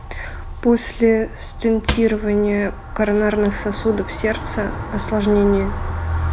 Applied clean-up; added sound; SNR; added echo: none; Cupboard open or close / Drawer open or close; 8 dB; none.